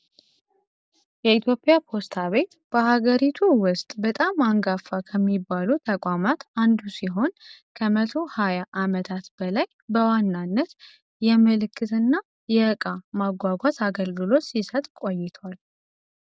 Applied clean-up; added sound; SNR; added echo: none; none; none; none.